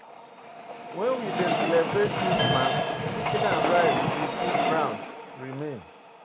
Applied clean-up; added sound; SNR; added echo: none; Train + Glass; -4 dB; none.